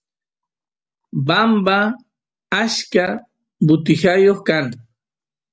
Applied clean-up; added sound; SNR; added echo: none; none; none; none.